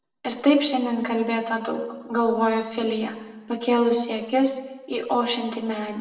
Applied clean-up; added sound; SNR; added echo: none; none; none; reverberation time 0.9 s.